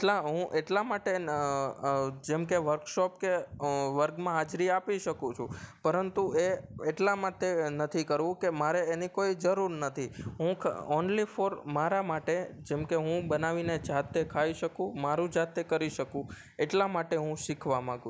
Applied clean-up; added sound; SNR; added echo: none; none; none; none.